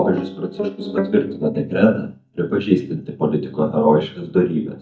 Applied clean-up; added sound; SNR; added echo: neural mask model DeepFilterNet 3.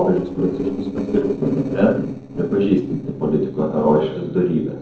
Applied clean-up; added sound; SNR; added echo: neural separator model SepFormer DNS4.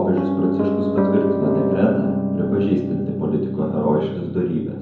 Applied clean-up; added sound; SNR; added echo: none; Piano; 0 dB; reverberation time 0.9 s.